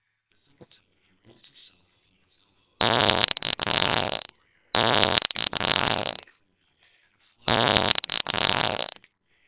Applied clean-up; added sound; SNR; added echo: neural separator model SepFormer WHAMR!.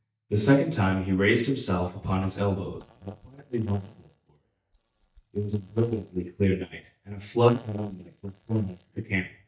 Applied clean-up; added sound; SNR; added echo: neural mask model DeepFilterNet 3.